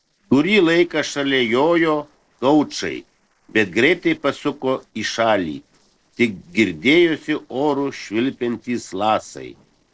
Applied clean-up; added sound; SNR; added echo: neural separator model SepFormer DNS4.